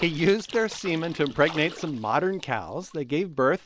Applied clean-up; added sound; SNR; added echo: none; Splash, splatter; 18 dB; none.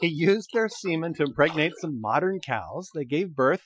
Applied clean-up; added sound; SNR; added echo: classical method Wiener filter.